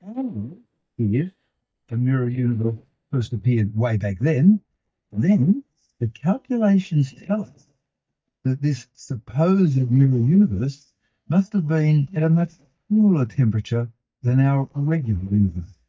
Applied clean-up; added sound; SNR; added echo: neural mask model DeepFilterNet 3.